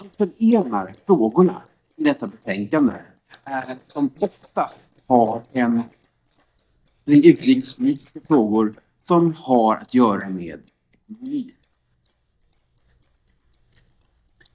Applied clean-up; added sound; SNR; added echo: neural mask model DeepFilterNet 3.